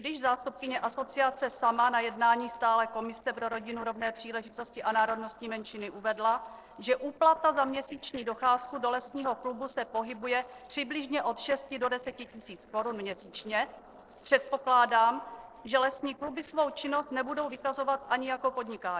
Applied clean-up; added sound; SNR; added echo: neural separator model SepFormer DNS4.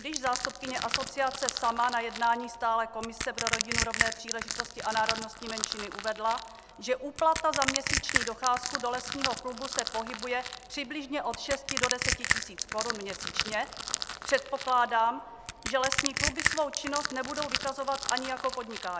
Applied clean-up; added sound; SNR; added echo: none; Crushing; 2 dB; none.